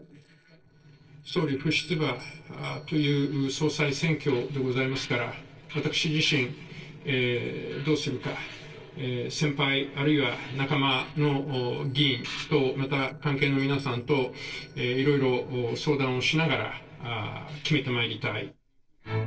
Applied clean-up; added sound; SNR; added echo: neural separator model SepFormer DNS4.